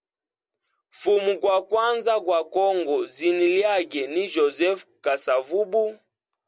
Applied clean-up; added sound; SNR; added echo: none; none; none; none.